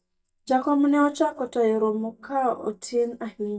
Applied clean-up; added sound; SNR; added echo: neural mask model DeepFilterNet 3.